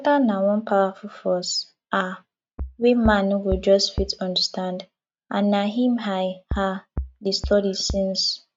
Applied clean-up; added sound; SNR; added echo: neural mask model RNNoise.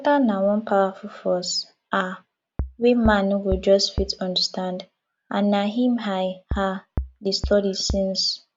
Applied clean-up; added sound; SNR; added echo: none; Bass drum; 9 dB; none.